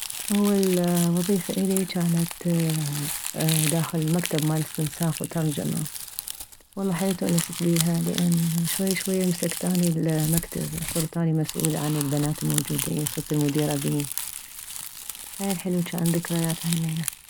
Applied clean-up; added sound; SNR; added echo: none; Crumpling, crinkling; 8 dB; none.